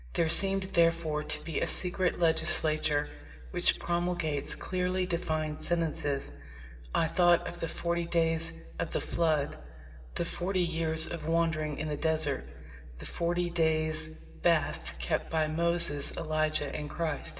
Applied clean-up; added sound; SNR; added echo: none; none; none; reverberation time 2.5 s.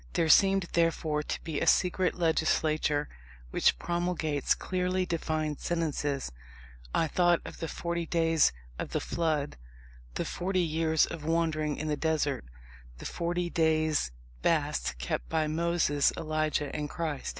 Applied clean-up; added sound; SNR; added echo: none; none; none; none.